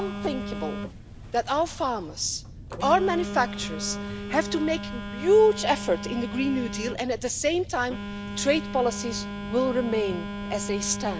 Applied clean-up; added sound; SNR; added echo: none; Telephone; 8 dB; none.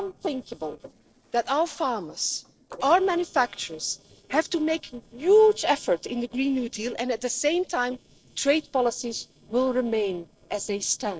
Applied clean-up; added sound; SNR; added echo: neural separator model SepFormer DNS4.